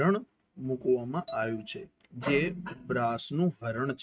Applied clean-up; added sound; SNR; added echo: neural mask model RNNoise.